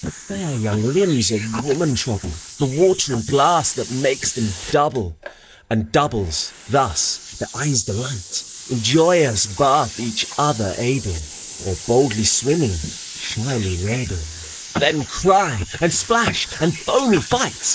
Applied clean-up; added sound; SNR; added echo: neural mask model Resemble Enhance denoiser.